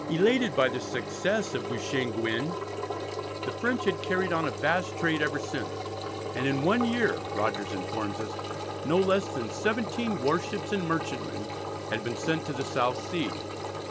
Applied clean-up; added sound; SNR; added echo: none; Engine; 5 dB; none.